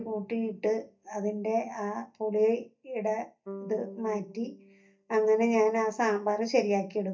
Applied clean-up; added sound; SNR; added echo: neural mask model DeepFilterNet 3.